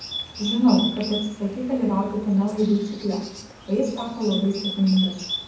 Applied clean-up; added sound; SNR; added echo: none; Bird; 11 dB; reverberation time 1.2 s.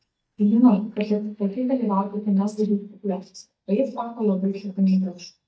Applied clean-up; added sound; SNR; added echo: neural mask model DeepFilterNet 3.